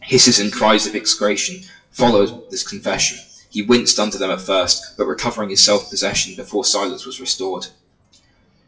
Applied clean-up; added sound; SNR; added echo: classical method WPE with log-MMSE.